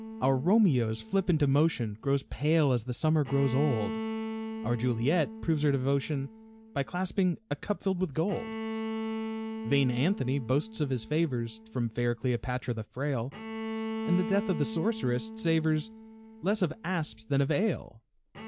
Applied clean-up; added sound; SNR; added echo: none; Bowed string instrument; 10 dB; none.